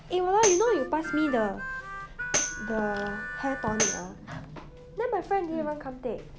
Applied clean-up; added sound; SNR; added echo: none; Harmonica + Tambourine; 5 dB; none.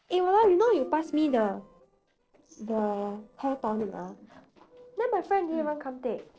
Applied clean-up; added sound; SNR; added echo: neural separator model SepFormer DNS4.